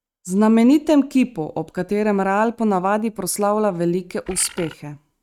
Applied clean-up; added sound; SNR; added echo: neural mask model RNNoise.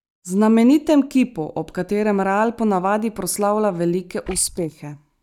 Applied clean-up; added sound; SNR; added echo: neural mask model DeepFilterNet 3.